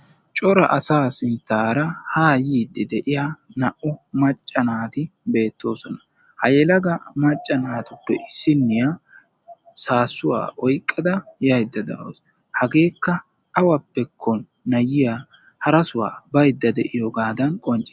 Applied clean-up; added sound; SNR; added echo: none; none; none; none.